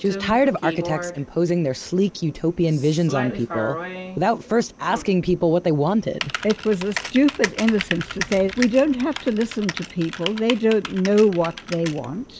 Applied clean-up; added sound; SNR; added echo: none; Typing; 11 dB; none.